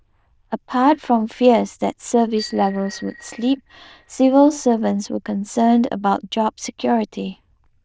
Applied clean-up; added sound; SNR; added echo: neural diffusion model UNIVERSE++.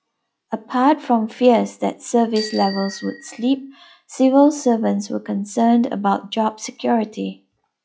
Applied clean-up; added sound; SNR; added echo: classical method log-MMSE.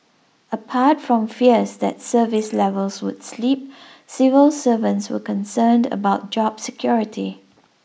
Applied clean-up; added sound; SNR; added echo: neural mask model Resemble Enhance denoiser.